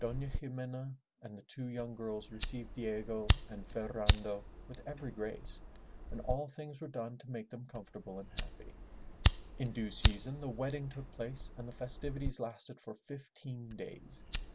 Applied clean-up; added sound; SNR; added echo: none; Fire; -4 dB; none.